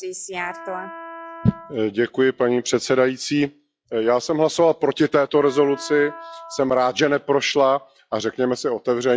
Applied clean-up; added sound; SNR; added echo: classical method log-MMSE.